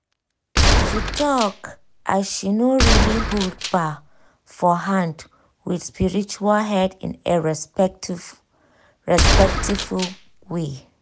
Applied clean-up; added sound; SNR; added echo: none; Gunshot, gunfire; -3 dB; none.